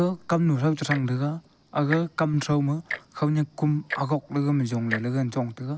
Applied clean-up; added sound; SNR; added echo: none; Tick-tock; 14 dB; none.